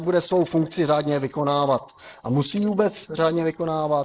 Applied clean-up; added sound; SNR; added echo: neural mask model Resemble Enhance denoiser.